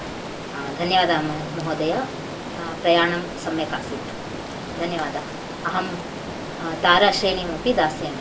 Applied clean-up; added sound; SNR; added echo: none; Stream; 8 dB; reverberation time 0.2 s.